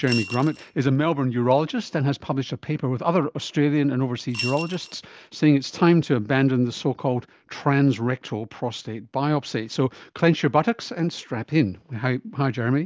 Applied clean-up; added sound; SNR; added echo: none; Coin (dropping) / Glass; 11 dB; none.